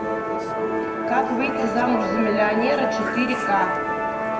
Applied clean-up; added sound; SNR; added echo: none; Musical instrument; 0 dB; reverberation time 0.8 s.